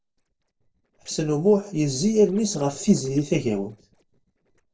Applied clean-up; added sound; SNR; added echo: neural separator model SepFormer DNS4.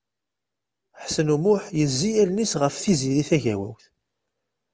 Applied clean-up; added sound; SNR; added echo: none; none; none; none.